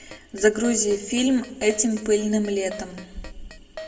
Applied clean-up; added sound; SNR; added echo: none; Keyboard (musical); 18 dB; reverberation time 1.0 s.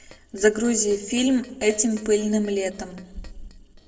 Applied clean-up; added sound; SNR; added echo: neural separator model SepFormer DNS4.